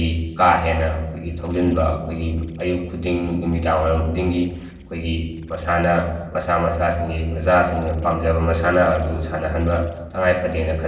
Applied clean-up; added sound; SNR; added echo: neural separator model SepFormer DNS4.